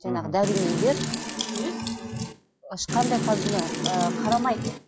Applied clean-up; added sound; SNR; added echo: classical method log-MMSE.